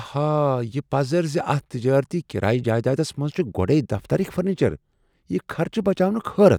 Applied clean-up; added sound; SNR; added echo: none; none; none; none.